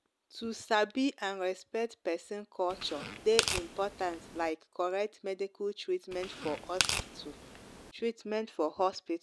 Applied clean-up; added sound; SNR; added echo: none; Tearing; 3 dB; none.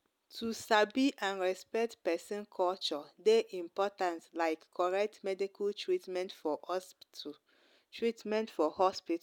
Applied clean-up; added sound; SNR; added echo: none; none; none; none.